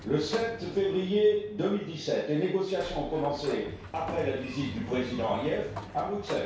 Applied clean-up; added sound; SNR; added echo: none; Sliding door; 13 dB; reverberation time 0.6 s.